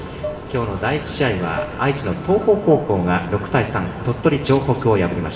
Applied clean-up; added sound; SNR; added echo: none; Dishes, pots, and pans; 14 dB; reverberation time 1.9 s.